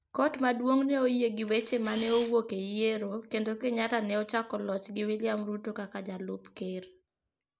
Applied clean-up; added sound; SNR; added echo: none; Camera; 12 dB; none.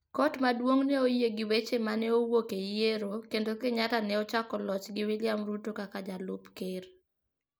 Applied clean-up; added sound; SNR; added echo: none; none; none; none.